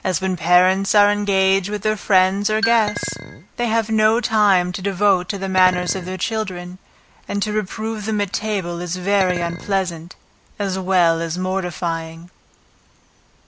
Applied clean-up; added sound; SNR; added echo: none; Chink, clink + Marimba, xylophone; 10 dB; none.